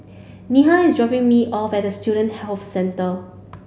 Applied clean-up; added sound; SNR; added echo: none; none; none; none.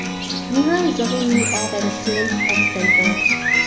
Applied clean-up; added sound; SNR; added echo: none; Acoustic guitar + Bird; -3 dB; none.